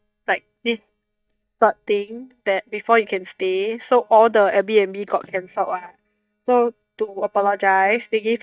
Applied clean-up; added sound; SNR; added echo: neural mask model DeepFilterNet 3.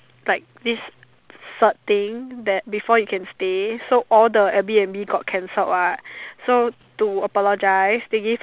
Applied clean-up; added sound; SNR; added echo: none; none; none; none.